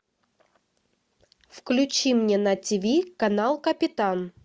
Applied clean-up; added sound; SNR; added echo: none; none; none; none.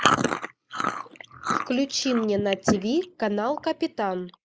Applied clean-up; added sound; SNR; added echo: neural mask model Resemble Enhance denoiser.